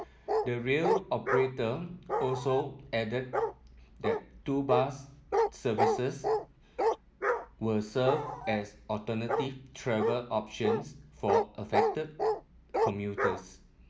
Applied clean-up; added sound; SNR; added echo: none; Bark; 0 dB; none.